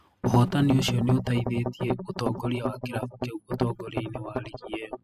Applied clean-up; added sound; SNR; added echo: classical method spectral subtraction.